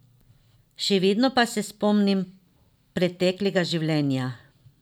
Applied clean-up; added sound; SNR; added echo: none; none; none; none.